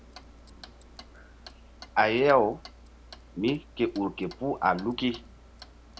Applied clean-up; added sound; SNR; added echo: none; Clock; 19 dB; none.